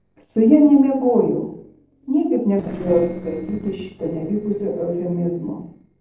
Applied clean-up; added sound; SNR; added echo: neural separator model SepFormer DNS4.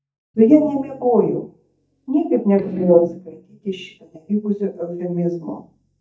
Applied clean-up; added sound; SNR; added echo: neural mask model DeepFilterNet 3.